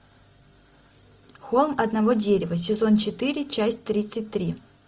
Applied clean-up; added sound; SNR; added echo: none; none; none; none.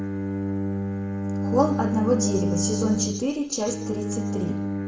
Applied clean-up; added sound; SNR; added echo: none; Bowed string instrument; 0 dB; reverberation time 0.7 s.